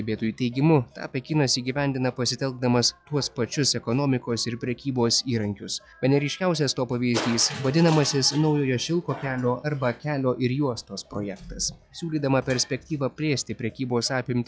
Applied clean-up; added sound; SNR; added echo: classical method log-MMSE.